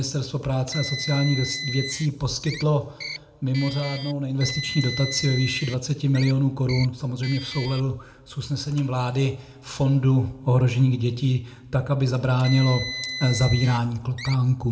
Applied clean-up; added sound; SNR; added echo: none; Car; 13 dB; reverberation time 0.4 s.